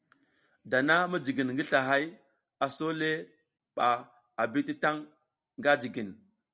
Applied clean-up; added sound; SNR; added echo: none; none; none; none.